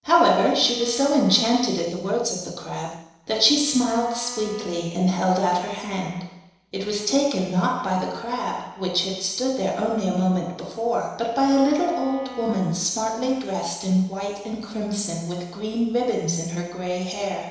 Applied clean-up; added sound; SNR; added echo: neural separator model SepFormer DNS4.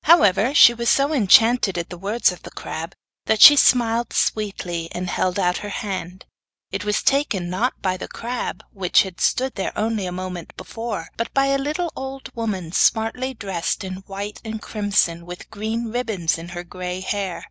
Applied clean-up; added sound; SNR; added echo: none; none; none; none.